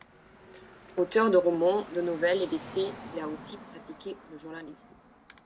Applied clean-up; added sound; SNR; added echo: none; Car passing by / Traffic noise, roadway noise; 17 dB; none.